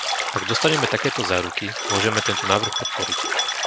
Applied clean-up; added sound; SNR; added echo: none; Bathtub (filling or washing) + Bell; 0 dB; none.